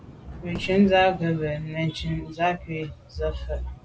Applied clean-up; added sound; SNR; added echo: none; Fireworks + Thunder / Rain; 17 dB; none.